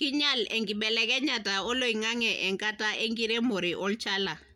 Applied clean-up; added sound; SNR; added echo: none; none; none; none.